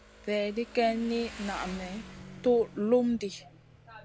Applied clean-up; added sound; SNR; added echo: none; Motorcycle; 17 dB; none.